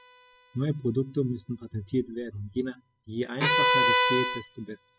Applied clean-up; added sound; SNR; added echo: classical method spectral subtraction.